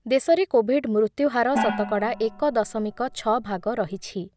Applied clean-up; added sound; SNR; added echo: none; Gong; 9 dB; none.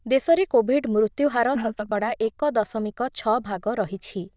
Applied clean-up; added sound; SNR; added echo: neural diffusion model UNIVERSE++.